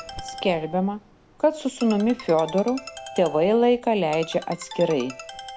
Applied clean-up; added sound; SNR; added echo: none; Ringtone; 16 dB; none.